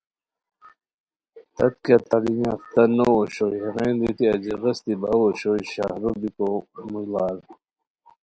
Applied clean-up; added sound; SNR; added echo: none; none; none; none.